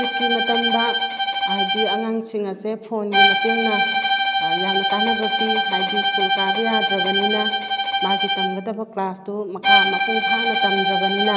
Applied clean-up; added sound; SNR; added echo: none; Bowed string instrument; -5 dB; none.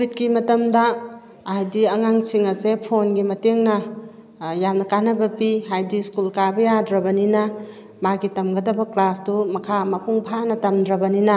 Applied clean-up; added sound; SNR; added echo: none; none; none; none.